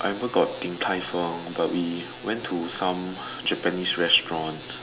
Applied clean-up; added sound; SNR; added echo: none; none; none; none.